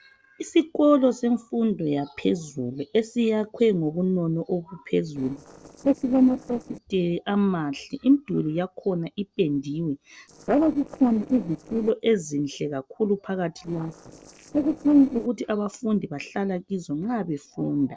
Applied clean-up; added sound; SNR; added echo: neural separator model SepFormer DNS4.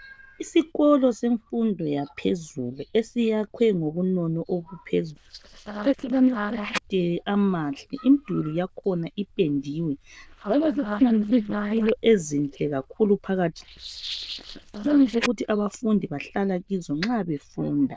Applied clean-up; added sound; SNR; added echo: neural diffusion model UNIVERSE++.